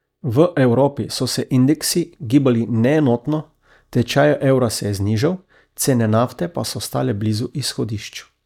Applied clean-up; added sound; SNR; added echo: neural mask model DeepFilterNet 3.